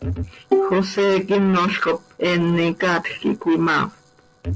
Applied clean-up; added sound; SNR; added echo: neural separator model SepFormer DNS4.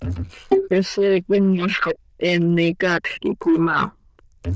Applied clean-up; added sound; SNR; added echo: neural diffusion model UNIVERSE++.